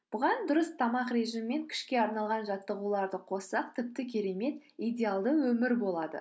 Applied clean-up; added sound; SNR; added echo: none; none; none; none.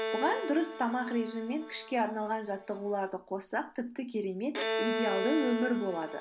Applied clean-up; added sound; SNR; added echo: none; Bowed string instrument; 5 dB; none.